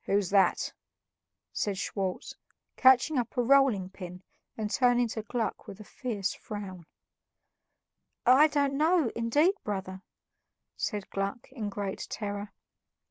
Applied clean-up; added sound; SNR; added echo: none; none; none; none.